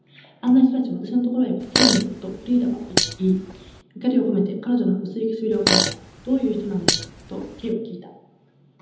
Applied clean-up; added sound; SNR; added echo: none; Fart; 2 dB; reverberation time 0.9 s.